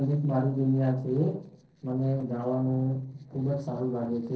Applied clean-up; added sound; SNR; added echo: neural separator model SepFormer DNS4.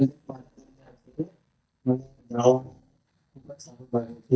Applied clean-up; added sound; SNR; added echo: neural mask model DeepFilterNet 3.